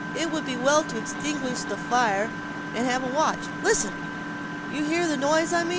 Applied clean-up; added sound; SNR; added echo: none; Engine; 6 dB; none.